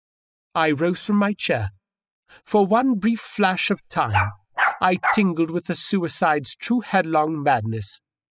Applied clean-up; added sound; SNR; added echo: classical method spectral subtraction.